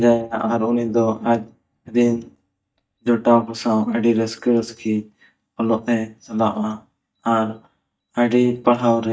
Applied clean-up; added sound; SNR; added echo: neural mask model DeepFilterNet 3.